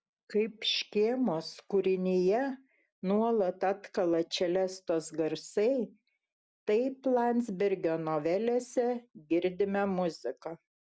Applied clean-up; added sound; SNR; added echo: none; none; none; none.